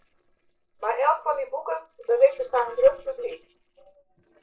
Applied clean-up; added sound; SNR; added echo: neural separator model SepFormer DNS4.